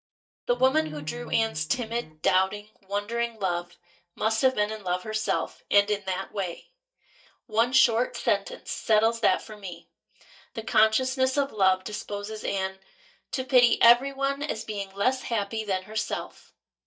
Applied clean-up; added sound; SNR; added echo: neural mask model DeepFilterNet 3.